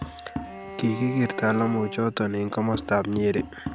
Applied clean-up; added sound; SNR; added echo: none; Tap + Bowed string instrument; 11 dB; none.